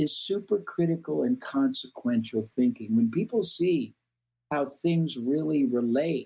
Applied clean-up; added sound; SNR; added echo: none; none; none; none.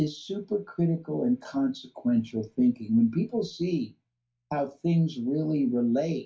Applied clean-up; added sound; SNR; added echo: none; none; none; reverberation time 0.2 s.